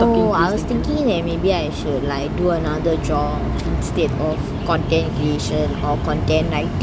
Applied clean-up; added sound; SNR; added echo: none; none; none; none.